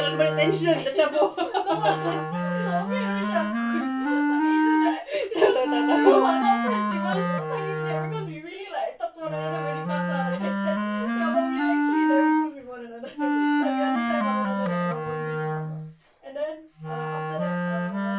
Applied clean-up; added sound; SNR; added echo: none; Wind instrument, woodwind instrument; -2 dB; reverberation time 0.2 s.